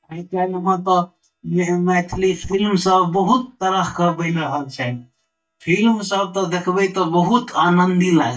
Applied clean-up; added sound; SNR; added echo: neural mask model DeepFilterNet 3.